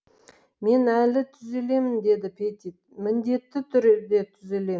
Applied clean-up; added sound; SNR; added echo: none; none; none; none.